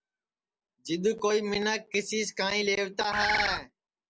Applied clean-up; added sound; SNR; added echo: none; Bird; 0 dB; none.